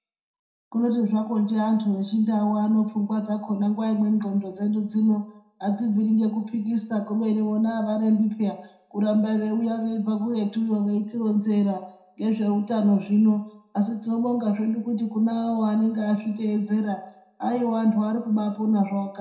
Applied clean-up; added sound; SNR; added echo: none; none; none; reverberation time 0.5 s.